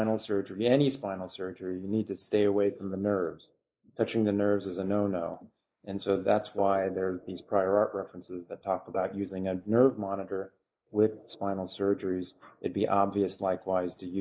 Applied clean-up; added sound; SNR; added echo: neural mask model Resemble Enhance denoiser.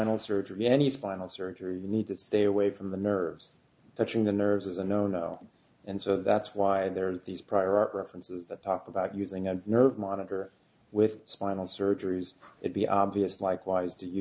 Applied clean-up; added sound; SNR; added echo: none; none; none; none.